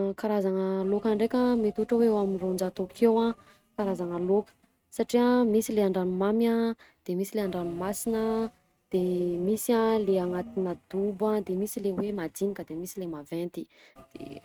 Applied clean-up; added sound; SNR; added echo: neural mask model RNNoise.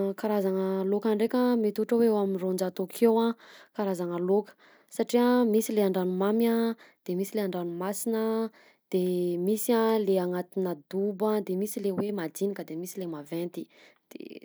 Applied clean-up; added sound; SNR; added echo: none; none; none; none.